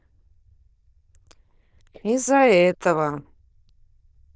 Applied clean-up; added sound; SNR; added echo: neural diffusion model UNIVERSE++.